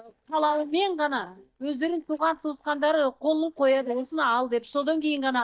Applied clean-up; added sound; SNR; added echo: neural mask model DeepFilterNet 3.